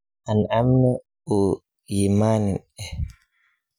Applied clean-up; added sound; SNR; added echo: none; none; none; none.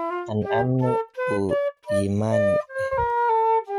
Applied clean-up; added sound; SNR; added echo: neural mask model RNNoise.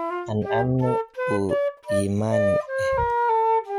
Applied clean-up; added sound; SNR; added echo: none; Wind instrument, woodwind instrument; -3 dB; none.